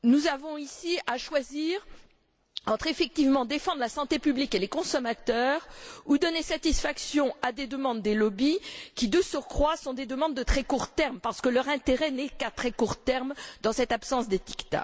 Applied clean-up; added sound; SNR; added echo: none; none; none; none.